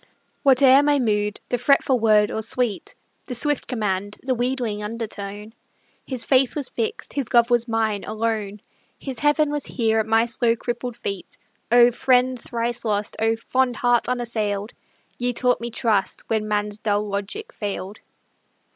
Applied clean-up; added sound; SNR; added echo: none; none; none; none.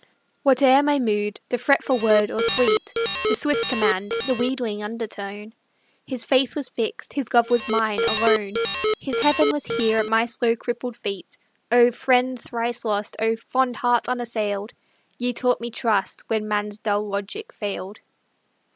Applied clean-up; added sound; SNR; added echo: none; Alarm; 1 dB; none.